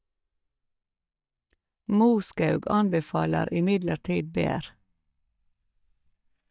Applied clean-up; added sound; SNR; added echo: neural mask model DeepFilterNet 3.